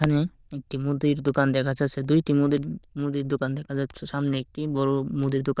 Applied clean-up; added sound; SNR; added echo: neural diffusion model UNIVERSE++.